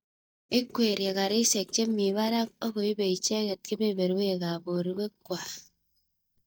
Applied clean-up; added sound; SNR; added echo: neural mask model DeepFilterNet 3.